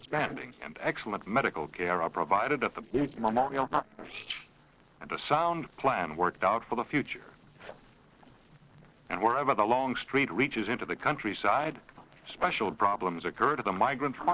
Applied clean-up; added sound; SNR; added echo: neural separator model SepFormer DNS4.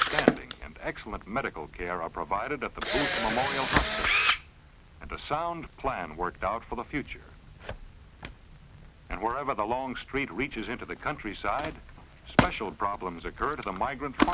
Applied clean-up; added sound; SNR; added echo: none; Camera; 0 dB; none.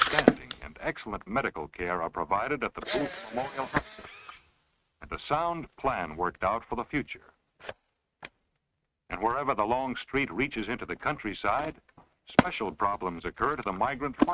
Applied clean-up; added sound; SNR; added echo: neural mask model RNNoise.